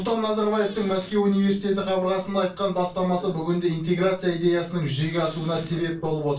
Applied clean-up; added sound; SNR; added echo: none; Squeak / Cupboard open or close; 18 dB; reverberation time 0.2 s.